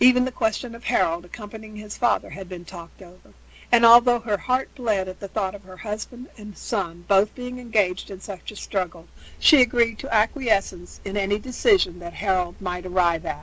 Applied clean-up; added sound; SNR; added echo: none; none; none; none.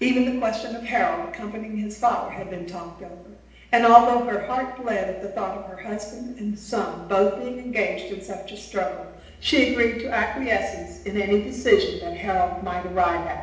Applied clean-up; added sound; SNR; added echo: none; none; none; reverberation time 0.8 s.